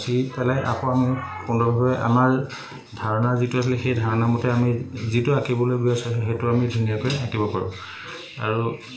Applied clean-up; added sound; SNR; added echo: none; Bowed string instrument; 19 dB; reverberation time 0.5 s.